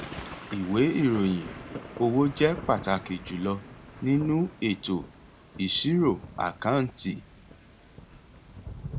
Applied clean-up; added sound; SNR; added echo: none; Thunder / Rain; 14 dB; none.